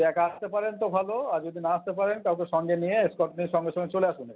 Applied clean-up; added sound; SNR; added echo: none; none; none; none.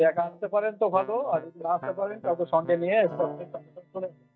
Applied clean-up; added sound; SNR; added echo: neural mask model DeepFilterNet 3.